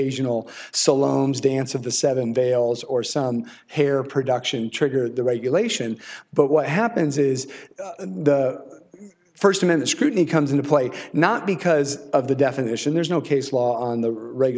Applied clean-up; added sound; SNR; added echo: none; none; none; none.